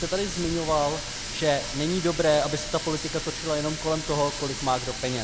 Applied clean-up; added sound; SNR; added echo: none; Water tap, faucet; 7 dB; none.